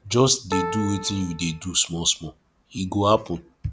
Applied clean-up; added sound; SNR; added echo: none; Piano; 9 dB; none.